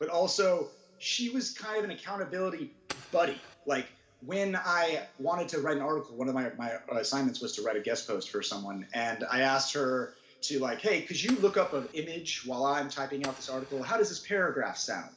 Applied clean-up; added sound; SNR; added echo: none; Fire; 18 dB; reverberation time 1.8 s.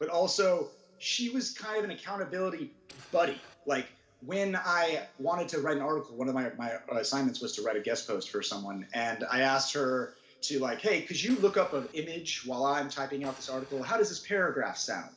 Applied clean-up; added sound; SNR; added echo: neural separator model SepFormer DNS4.